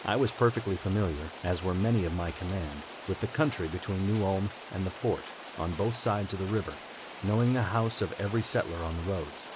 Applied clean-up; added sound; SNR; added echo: none; Rain; 14 dB; none.